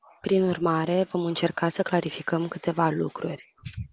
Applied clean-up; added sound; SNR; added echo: none; none; none; none.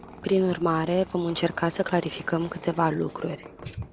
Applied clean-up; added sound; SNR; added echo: none; Squeak; 18 dB; none.